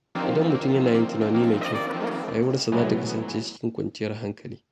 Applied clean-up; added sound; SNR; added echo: none; Brass instrument; 4 dB; none.